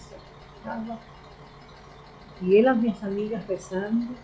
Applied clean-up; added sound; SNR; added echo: classical method log-MMSE.